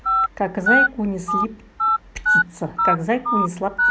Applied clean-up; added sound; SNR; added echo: none; Telephone; -4 dB; none.